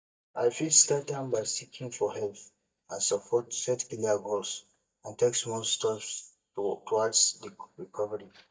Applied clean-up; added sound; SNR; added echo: neural mask model DeepFilterNet 3.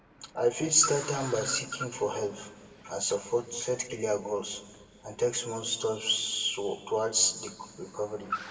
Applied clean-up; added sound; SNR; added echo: none; Car; 14 dB; reverberation time 1.2 s.